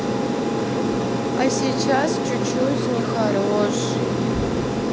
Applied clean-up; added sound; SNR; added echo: none; Aircraft; -4 dB; none.